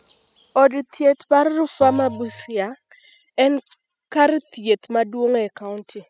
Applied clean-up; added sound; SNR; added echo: classical method spectral subtraction.